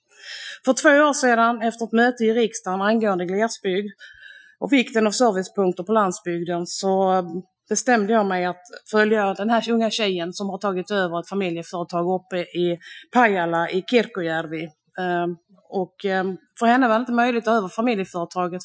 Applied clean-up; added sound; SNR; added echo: classical method Wiener filter.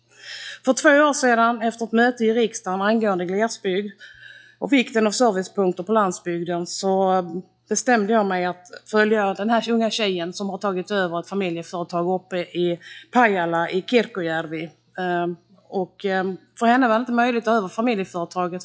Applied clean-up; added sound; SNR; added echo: classical method log-MMSE.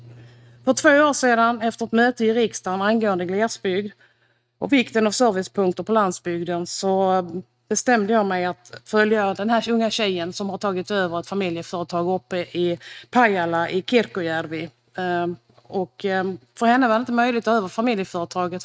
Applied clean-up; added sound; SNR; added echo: neural mask model RNNoise.